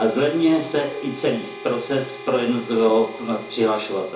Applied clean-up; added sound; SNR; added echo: none; Harmonica; 15 dB; reverberation time 0.7 s.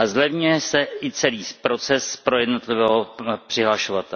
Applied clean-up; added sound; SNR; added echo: none; none; none; none.